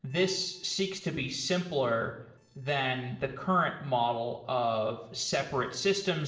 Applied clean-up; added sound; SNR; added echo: neural separator model SepFormer DNS4.